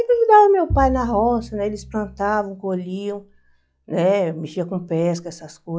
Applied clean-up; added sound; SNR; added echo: classical method log-MMSE.